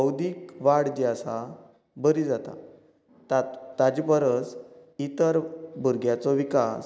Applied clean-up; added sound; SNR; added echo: none; none; none; none.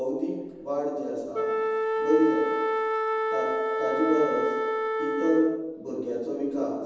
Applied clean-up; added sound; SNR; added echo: none; Wind instrument, woodwind instrument; 0 dB; reverberation time 1.1 s.